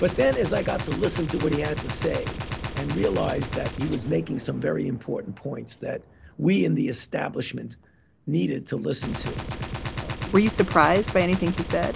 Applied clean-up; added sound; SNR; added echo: none; Gunshot, gunfire; 8 dB; none.